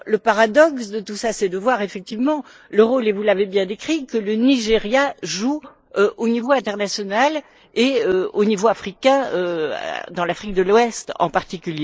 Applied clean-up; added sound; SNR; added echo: neural mask model Resemble Enhance denoiser.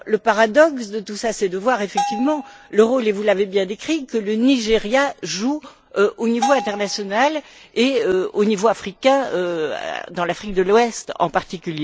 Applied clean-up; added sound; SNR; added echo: none; Bell; 9 dB; none.